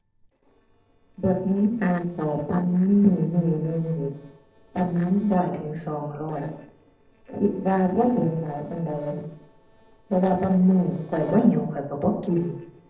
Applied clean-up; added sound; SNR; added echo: neural separator model SepFormer DNS4.